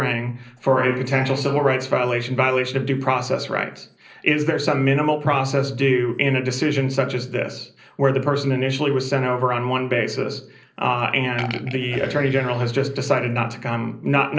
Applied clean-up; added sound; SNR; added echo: neural separator model SepFormer DNS4.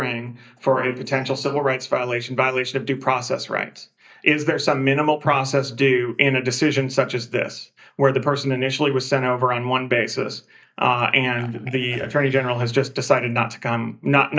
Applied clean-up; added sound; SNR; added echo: neural mask model DeepFilterNet 3.